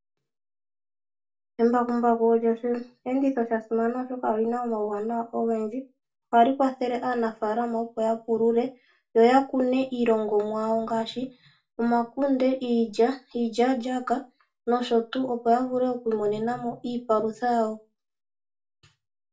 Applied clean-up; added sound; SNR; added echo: none; none; none; reverberation time 0.2 s.